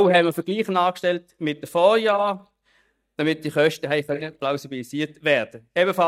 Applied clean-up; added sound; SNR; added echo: neural mask model DeepFilterNet 3.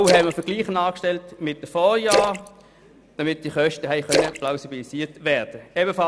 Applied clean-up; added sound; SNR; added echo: none; Splash, splatter; 6 dB; none.